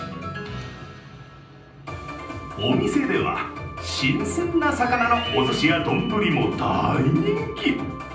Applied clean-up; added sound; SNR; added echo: none; none; none; reverberation time 0.6 s.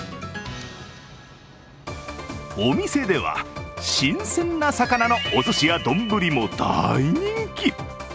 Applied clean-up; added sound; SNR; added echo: none; none; none; none.